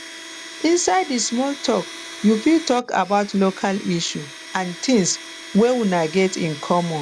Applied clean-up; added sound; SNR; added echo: none; Domestic sounds, home sounds; 15 dB; none.